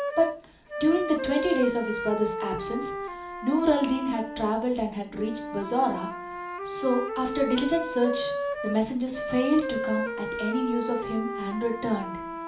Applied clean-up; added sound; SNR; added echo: none; Wind instrument, woodwind instrument; 5 dB; reverberation time 0.4 s.